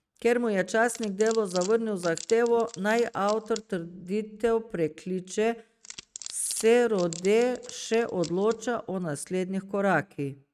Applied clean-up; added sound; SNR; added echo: neural mask model RNNoise.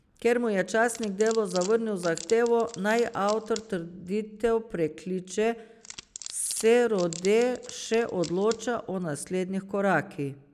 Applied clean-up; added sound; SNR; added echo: none; Wood; 17 dB; none.